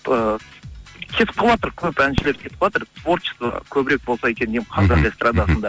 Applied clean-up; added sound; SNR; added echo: none; Fireworks; 13 dB; none.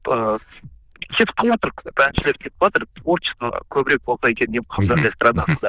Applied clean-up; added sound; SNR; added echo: neural diffusion model UNIVERSE++.